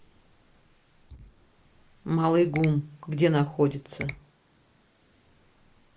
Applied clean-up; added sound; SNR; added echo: neural mask model Resemble Enhance denoiser.